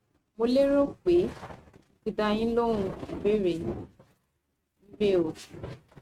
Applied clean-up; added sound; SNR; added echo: neural mask model RNNoise.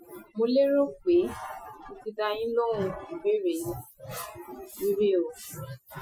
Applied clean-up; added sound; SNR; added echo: classical method Wiener filter.